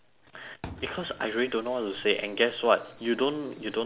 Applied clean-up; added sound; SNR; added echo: none; Thump, thud; 18 dB; none.